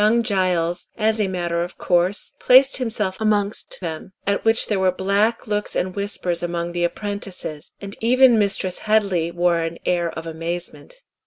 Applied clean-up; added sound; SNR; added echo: none; none; none; none.